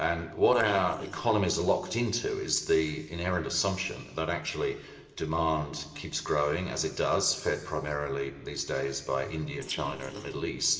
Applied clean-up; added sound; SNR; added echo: neural separator model SepFormer DNS4.